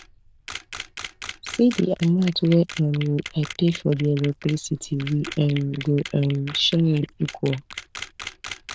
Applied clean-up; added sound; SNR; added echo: neural diffusion model UNIVERSE++.